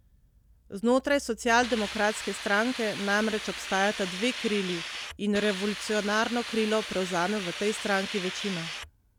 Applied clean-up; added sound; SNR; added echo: none; Hiss; 8 dB; none.